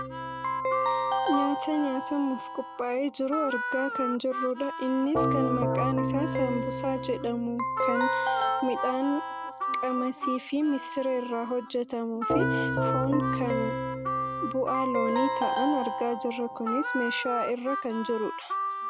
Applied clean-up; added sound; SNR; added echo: none; Keyboard (musical) + Harmonica; 0 dB; none.